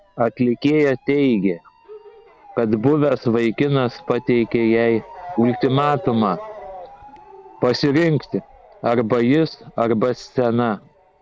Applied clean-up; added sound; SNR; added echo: none; Motor vehicle (road) / Siren; 18 dB; none.